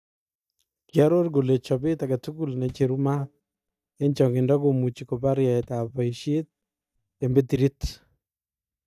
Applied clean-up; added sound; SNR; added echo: neural mask model DeepFilterNet 3.